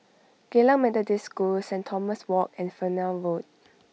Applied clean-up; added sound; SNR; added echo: none; none; none; none.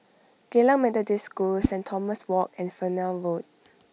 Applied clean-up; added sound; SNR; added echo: none; Whoosh, swoosh, swish; 9 dB; none.